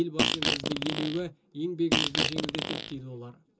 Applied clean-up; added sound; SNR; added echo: none; Fart; -5 dB; reverberation time 0.2 s.